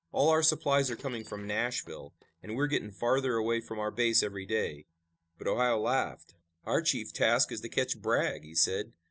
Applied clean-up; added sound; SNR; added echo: neural separator model SepFormer DNS4.